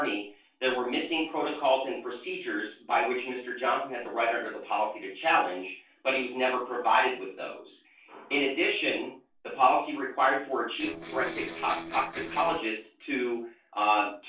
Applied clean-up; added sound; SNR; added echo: neural separator model SepFormer DNS4.